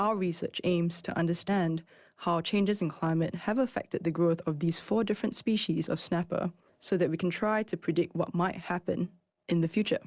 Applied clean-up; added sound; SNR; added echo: none; none; none; none.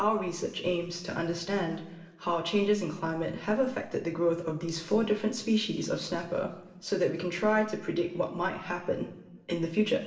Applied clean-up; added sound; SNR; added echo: none; none; none; reverberation time 1.0 s.